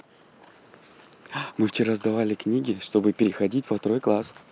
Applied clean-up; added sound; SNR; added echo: none; none; none; none.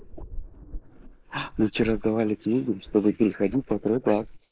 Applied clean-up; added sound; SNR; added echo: neural mask model Resemble Enhance denoiser.